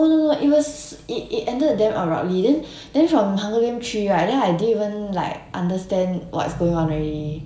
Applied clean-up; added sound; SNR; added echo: none; none; none; reverberation time 0.6 s.